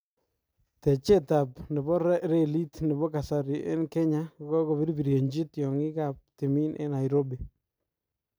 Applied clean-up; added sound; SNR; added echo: none; none; none; none.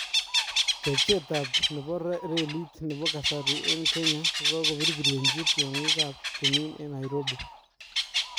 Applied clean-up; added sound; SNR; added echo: none; Bird; -4 dB; none.